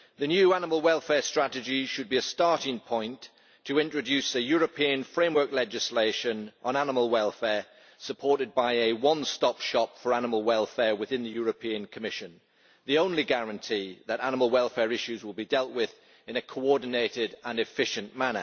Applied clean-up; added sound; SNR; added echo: none; none; none; none.